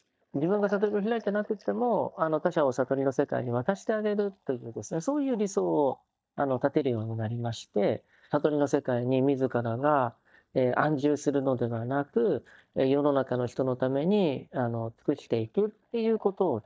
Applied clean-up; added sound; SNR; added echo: neural mask model DeepFilterNet 3.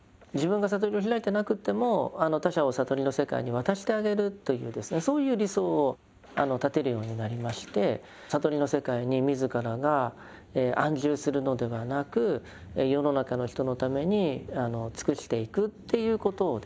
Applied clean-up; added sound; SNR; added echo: none; none; none; none.